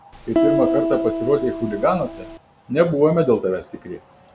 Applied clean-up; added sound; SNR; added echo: none; Piano; 1 dB; none.